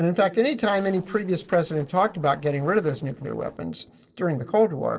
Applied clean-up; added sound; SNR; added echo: neural separator model SepFormer DNS4.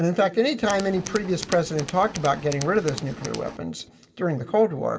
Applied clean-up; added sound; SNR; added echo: none; Tools; 13 dB; reverberation time 1.1 s.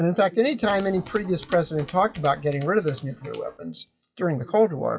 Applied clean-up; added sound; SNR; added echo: classical method WPE with log-MMSE.